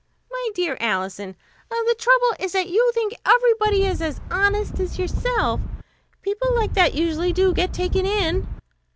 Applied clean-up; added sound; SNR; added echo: none; Wind; 5 dB; none.